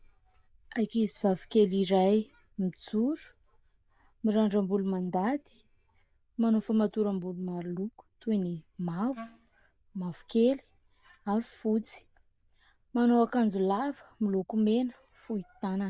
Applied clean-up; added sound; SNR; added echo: neural diffusion model UNIVERSE++.